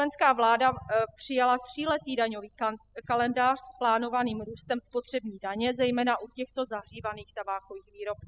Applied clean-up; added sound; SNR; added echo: classical method spectral subtraction.